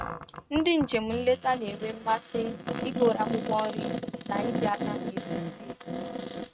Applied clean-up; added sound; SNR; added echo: neural mask model RNNoise.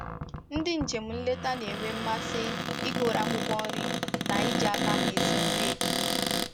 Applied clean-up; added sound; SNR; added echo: none; Cupboard open or close; -4 dB; none.